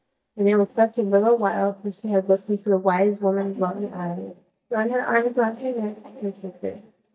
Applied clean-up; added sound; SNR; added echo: neural mask model DeepFilterNet 3.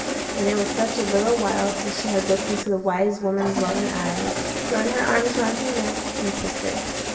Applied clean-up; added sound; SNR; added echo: none; Engine starting; 3 dB; reverberation time 2.3 s.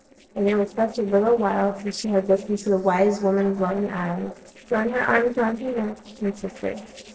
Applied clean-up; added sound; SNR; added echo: neural separator model SepFormer DNS4.